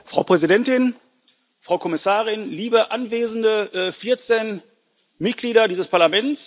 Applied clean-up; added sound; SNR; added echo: none; none; none; none.